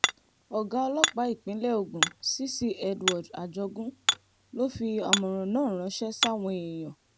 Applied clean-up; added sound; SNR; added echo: none; Hammer; 2 dB; none.